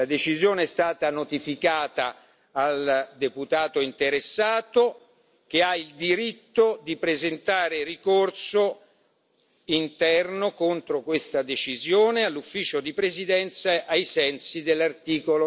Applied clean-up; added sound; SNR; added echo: none; none; none; none.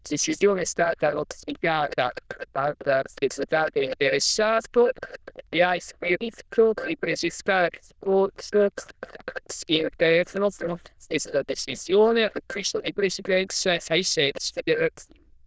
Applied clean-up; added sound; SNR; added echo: neural diffusion model UNIVERSE++.